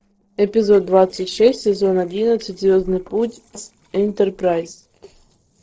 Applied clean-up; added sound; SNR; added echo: neural separator model SepFormer DNS4.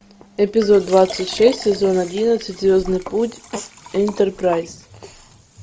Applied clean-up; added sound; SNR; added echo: none; Liquid; 18 dB; none.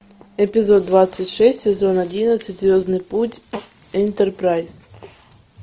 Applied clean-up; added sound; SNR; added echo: none; none; none; none.